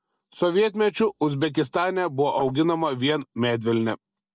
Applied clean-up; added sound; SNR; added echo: neural separator model SepFormer DNS4.